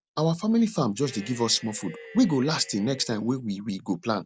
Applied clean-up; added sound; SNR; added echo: none; Cheering; 19 dB; none.